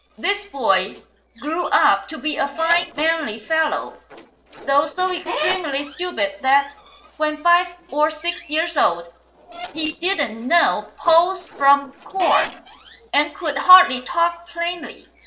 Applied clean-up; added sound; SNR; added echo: neural separator model SepFormer DNS4.